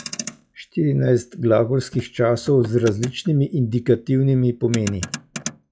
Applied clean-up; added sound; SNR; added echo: classical method log-MMSE.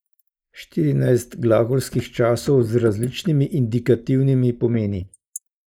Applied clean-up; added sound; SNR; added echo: neural mask model Resemble Enhance denoiser.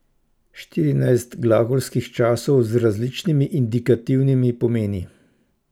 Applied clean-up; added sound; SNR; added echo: none; none; none; none.